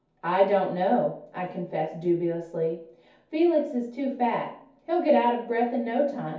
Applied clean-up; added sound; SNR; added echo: none; none; none; reverberation time 0.6 s.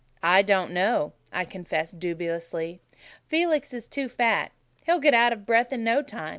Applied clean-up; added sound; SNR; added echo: none; none; none; none.